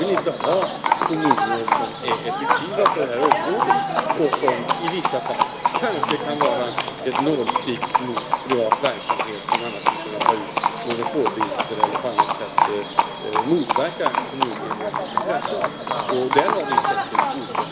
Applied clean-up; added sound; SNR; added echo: none; Livestock, farm animals, working animals; -3 dB; none.